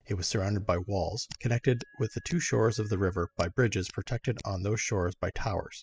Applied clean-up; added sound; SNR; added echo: classical method spectral subtraction.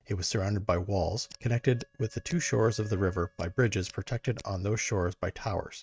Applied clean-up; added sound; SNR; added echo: neural mask model RNNoise.